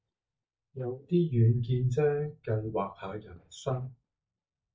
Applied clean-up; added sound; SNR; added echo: neural mask model DeepFilterNet 3.